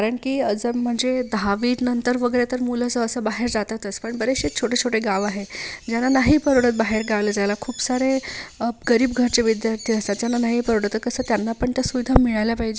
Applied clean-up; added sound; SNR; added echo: none; none; none; none.